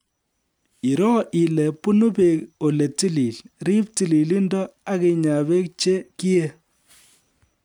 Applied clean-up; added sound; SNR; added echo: none; none; none; none.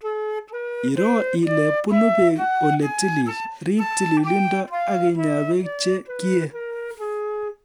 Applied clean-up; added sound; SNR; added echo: none; Wind instrument, woodwind instrument; 3 dB; none.